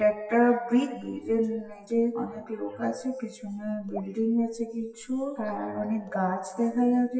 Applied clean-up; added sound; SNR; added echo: classical method WPE with log-MMSE.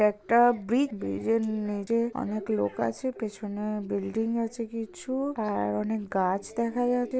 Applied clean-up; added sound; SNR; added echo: none; none; none; none.